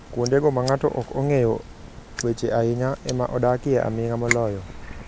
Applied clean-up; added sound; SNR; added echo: none; Crushing; 12 dB; none.